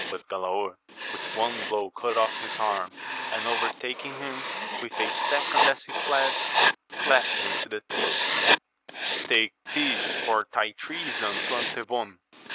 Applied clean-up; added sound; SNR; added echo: none; Writing; -3 dB; none.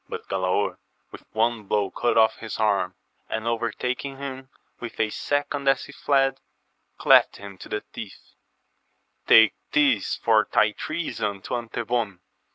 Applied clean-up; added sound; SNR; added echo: none; none; none; none.